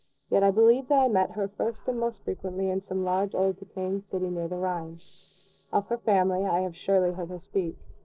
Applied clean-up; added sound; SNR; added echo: neural separator model SepFormer DNS4.